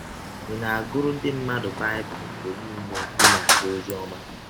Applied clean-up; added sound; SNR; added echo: none; Traffic noise, roadway noise; -3 dB; none.